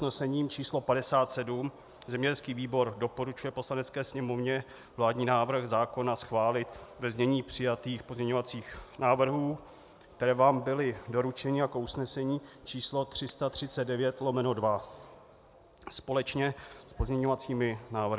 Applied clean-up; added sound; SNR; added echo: none; none; none; none.